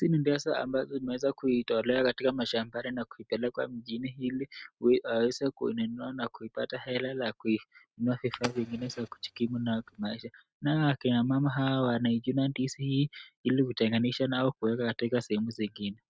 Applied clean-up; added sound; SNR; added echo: neural mask model RNNoise.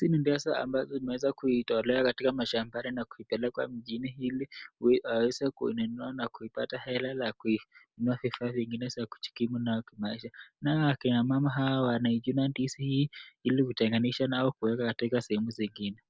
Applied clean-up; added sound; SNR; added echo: none; none; none; none.